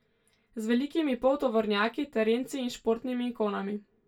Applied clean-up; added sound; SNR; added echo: none; none; none; reverberation time 0.1 s.